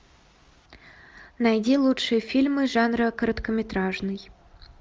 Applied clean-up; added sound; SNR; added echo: none; none; none; none.